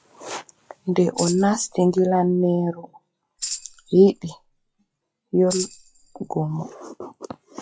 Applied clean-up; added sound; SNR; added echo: classical method log-MMSE.